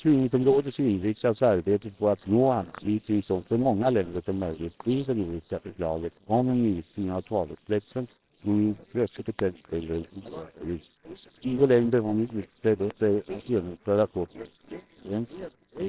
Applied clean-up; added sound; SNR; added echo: neural separator model SepFormer WHAMR!.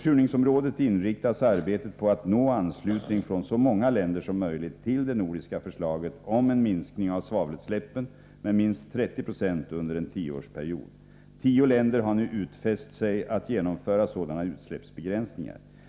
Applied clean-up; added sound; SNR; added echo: none; none; none; none.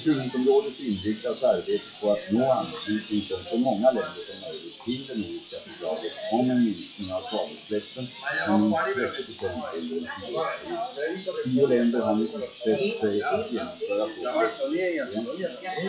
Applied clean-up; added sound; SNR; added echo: classical method WPE with log-MMSE.